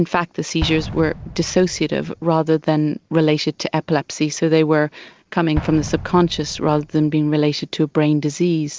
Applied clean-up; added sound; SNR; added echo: none; Explosion; 16 dB; none.